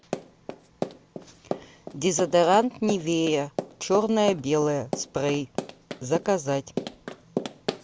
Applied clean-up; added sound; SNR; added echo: none; Run; 9 dB; none.